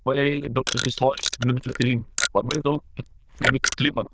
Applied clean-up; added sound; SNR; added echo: neural diffusion model UNIVERSE++.